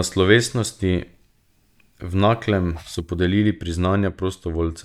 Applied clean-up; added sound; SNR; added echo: neural mask model DeepFilterNet 3.